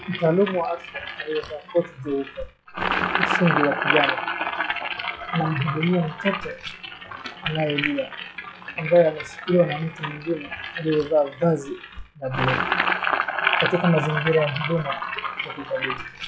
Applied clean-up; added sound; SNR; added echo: classical method log-MMSE.